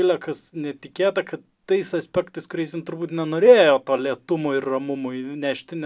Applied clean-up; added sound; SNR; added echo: none; none; none; none.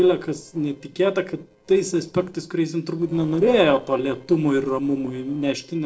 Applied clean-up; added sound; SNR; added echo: neural separator model SepFormer DNS4.